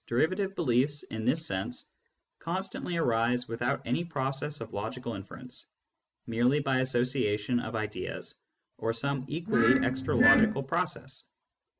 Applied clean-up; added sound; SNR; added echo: none; Glass; -5 dB; none.